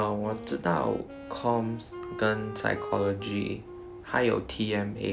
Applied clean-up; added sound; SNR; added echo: none; Wind instrument, woodwind instrument; 12 dB; none.